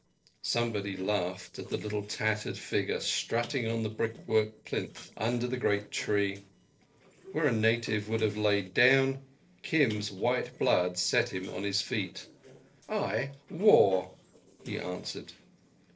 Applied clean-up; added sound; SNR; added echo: neural separator model SepFormer DNS4.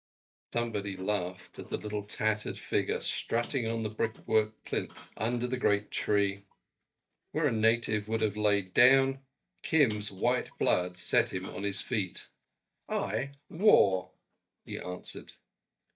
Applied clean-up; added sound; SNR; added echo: neural mask model DeepFilterNet 3.